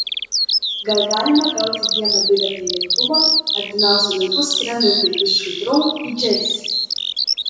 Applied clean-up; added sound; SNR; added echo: none; Bird vocalization, bird call, bird song; -1 dB; reverberation time 1.0 s.